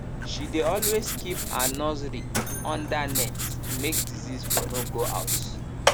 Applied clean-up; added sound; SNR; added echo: none; Writing + Mechanisms; -3 dB; none.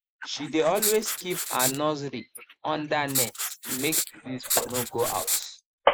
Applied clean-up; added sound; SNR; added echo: neural mask model Resemble Enhance denoiser.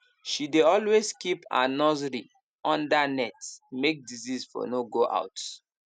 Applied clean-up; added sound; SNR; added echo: none; none; none; none.